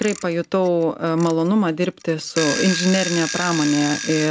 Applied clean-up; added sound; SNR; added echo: none; Alarm / Clock; 10 dB; none.